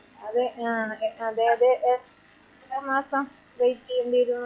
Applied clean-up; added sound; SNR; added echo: classical method log-MMSE.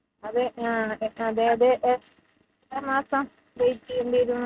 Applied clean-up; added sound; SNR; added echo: neural mask model RNNoise.